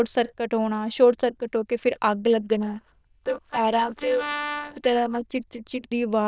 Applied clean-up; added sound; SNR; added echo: neural diffusion model UNIVERSE++.